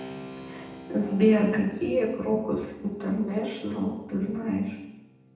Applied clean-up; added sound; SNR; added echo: none; Keyboard (musical); 18 dB; reverberation time 0.8 s.